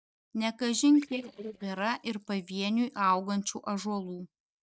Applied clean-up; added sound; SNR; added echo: neural mask model DeepFilterNet 3.